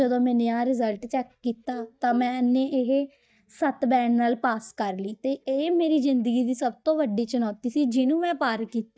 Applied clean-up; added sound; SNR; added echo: neural mask model DeepFilterNet 3.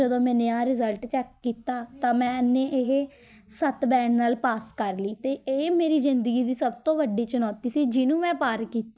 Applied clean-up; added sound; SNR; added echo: none; none; none; none.